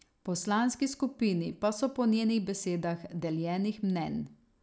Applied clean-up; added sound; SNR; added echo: none; none; none; none.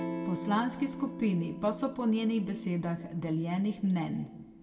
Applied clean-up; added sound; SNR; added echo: none; Electric guitar / Strum; 11 dB; reverberation time 1.3 s.